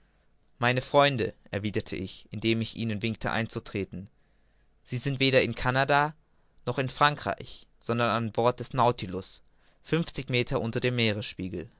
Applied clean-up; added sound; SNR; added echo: none; none; none; none.